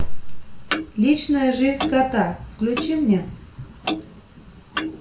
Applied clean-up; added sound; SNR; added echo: none; Clock; 10 dB; reverberation time 0.3 s.